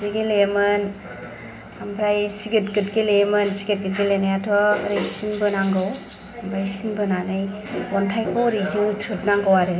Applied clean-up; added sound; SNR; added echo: none; none; none; reverberation time 0.7 s.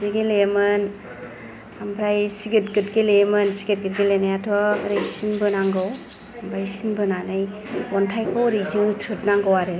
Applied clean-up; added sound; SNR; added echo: none; none; none; none.